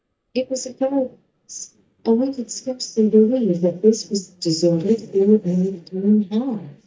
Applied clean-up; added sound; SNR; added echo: neural mask model DeepFilterNet 3.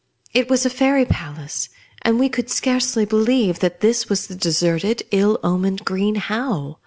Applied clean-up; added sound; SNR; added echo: none; none; none; none.